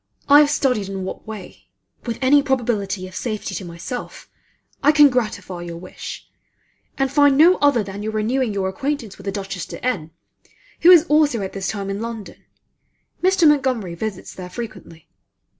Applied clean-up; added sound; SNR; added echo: none; none; none; none.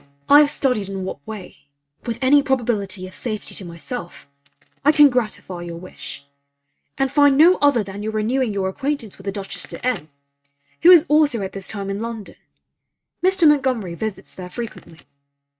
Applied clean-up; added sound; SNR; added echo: neural mask model RNNoise.